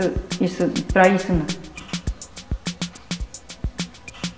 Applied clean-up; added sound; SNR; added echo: none; Drum kit; 6 dB; reverberation time 0.9 s.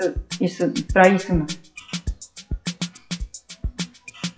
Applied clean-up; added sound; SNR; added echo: classical method WPE with log-MMSE.